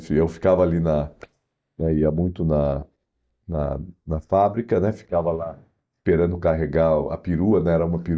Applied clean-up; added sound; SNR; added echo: neural mask model DeepFilterNet 3.